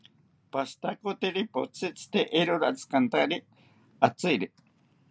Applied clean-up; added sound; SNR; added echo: none; none; none; none.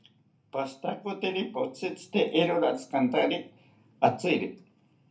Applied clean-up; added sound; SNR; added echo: none; none; none; reverberation time 0.3 s.